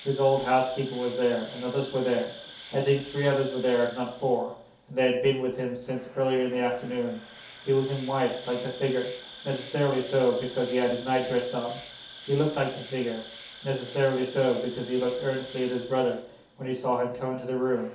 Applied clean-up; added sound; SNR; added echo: none; Insect; 18 dB; reverberation time 0.5 s.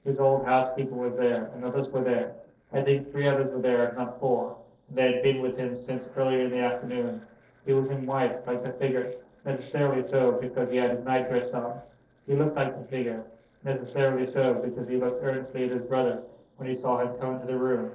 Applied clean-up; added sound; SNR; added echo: neural separator model SepFormer DNS4.